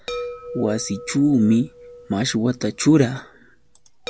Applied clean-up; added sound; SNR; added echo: none; Chime; 15 dB; none.